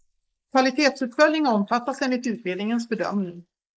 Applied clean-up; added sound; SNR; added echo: neural mask model Resemble Enhance denoiser.